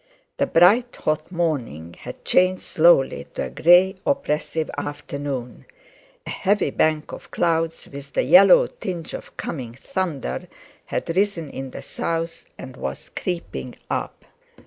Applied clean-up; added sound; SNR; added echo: none; none; none; none.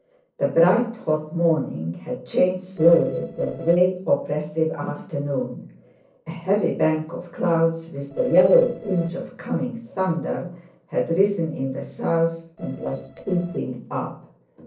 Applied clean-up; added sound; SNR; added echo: neural separator model SepFormer DNS4.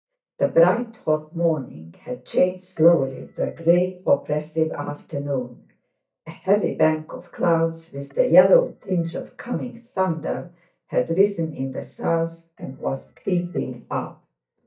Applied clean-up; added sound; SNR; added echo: neural mask model DeepFilterNet 3.